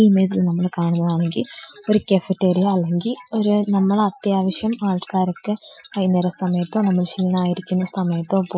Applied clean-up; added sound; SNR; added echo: classical method Wiener filter.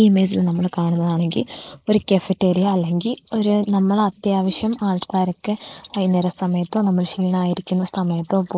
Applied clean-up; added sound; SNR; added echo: neural mask model Resemble Enhance denoiser.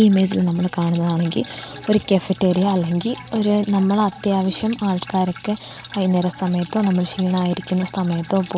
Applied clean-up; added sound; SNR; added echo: none; Drip; 19 dB; none.